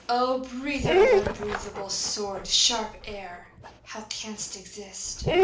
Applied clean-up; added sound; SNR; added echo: none; Dog; -2 dB; reverberation time 0.4 s.